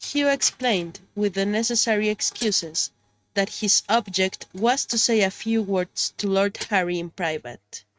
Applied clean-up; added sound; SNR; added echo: neural mask model RNNoise.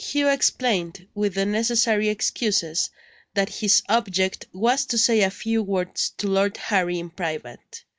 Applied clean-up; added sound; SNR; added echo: none; none; none; none.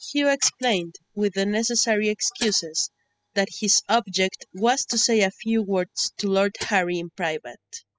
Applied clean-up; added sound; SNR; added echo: classical method spectral subtraction.